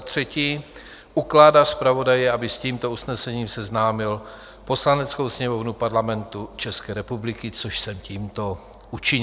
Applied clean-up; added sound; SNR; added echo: none; none; none; none.